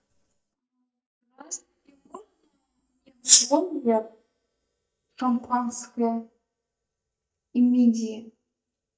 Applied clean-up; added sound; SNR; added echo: neural mask model DeepFilterNet 3.